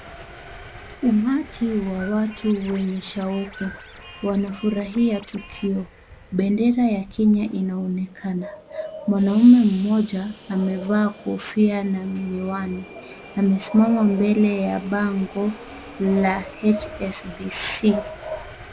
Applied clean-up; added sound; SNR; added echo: none; Subway, metro, underground + Scratching (performance technique); 19 dB; none.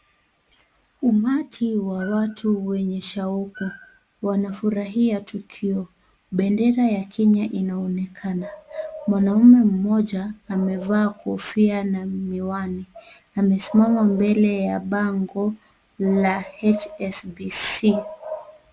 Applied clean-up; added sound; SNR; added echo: none; none; none; none.